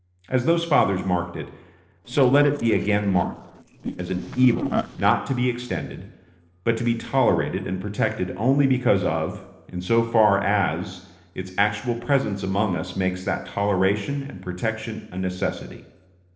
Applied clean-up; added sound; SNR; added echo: neural separator model SepFormer DNS4.